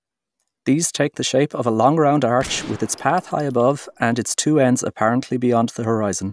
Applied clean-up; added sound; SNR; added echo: none; Gunshot, gunfire; 19 dB; none.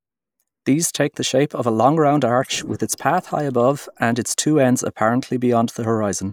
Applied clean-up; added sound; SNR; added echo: neural mask model Resemble Enhance denoiser.